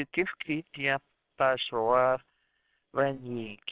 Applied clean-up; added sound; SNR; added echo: neural separator model SepFormer WHAMR!.